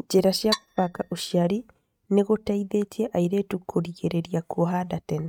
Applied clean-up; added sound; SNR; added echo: neural mask model RNNoise.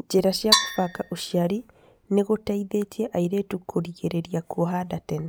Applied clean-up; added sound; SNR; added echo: none; Percussion; 1 dB; none.